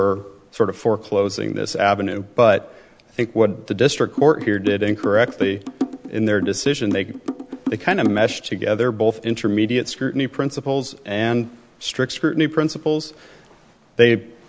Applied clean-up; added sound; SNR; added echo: none; Drum; 8 dB; none.